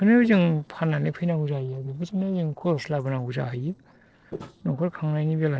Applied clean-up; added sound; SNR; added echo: neural separator model SepFormer DNS4.